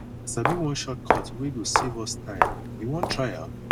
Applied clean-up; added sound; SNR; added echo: none; Walk, footsteps; -4 dB; none.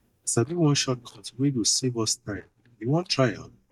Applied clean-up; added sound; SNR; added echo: neural mask model DeepFilterNet 3.